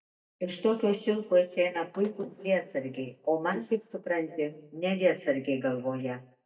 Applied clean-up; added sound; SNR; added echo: neural mask model DeepFilterNet 3.